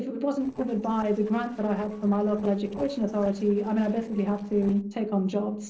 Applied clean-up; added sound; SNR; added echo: neural separator model SepFormer DNS4.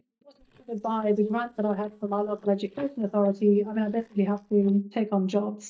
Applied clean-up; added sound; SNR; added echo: neural mask model DeepFilterNet 3.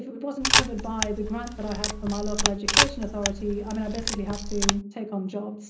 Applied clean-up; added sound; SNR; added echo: none; Camera; -4 dB; reverberation time 0.5 s.